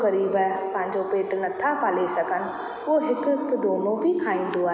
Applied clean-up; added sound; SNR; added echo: none; none; none; none.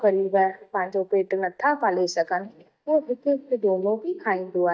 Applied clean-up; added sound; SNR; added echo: neural mask model DeepFilterNet 3.